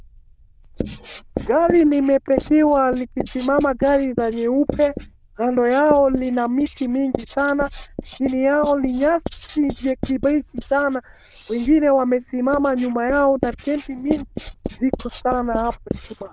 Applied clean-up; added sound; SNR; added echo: neural diffusion model UNIVERSE++.